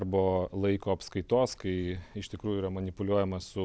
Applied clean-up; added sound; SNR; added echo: none; none; none; none.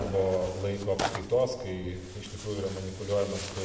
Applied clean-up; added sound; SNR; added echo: none; Tearing; 9 dB; reverberation time 1.5 s.